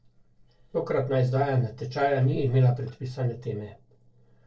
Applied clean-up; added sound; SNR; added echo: neural separator model SepFormer DNS4.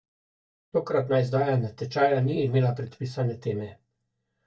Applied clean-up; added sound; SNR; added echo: neural mask model DeepFilterNet 3.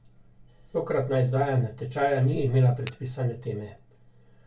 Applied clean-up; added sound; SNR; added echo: none; Tap / Glass; 20 dB; reverberation time 0.2 s.